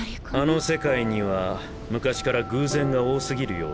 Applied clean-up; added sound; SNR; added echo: none; Telephone + Waves, surf; 12 dB; none.